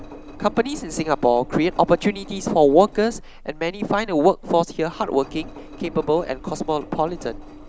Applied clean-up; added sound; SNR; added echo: none; Engine; 16 dB; none.